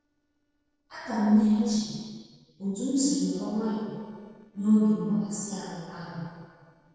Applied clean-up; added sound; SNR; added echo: neural separator model SepFormer DNS4.